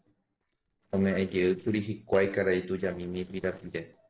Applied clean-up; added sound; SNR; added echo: neural separator model SepFormer DNS4.